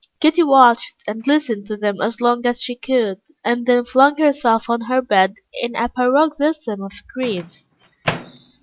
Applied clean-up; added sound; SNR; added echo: none; Microwave oven; 19 dB; none.